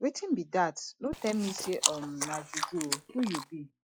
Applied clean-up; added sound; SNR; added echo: classical method log-MMSE.